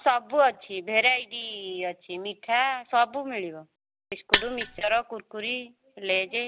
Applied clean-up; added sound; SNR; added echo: none; Mechanisms; 0 dB; none.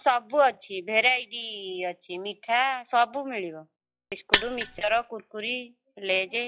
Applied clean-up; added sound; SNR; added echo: classical method log-MMSE.